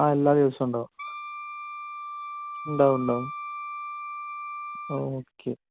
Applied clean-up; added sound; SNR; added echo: none; Wind instrument, woodwind instrument; 10 dB; none.